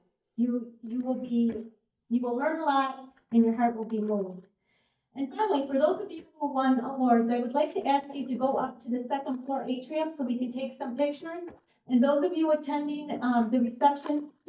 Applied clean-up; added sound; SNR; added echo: neural mask model DeepFilterNet 3.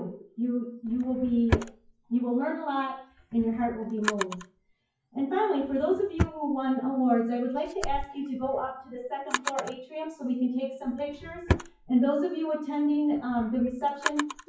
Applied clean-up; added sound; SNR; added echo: classical method WPE with log-MMSE.